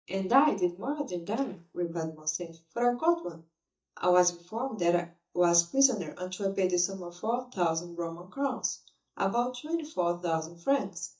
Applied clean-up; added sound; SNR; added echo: neural mask model DeepFilterNet 3.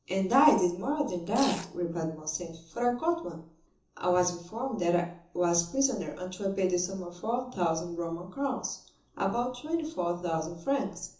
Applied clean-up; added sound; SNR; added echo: none; Domestic sounds, home sounds; 12 dB; reverberation time 0.7 s.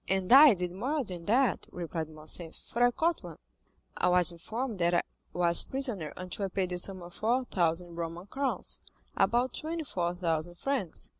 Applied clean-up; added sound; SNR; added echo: none; none; none; none.